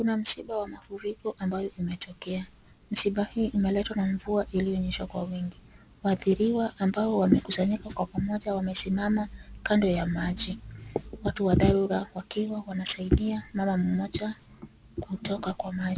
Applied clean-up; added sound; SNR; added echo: none; none; none; none.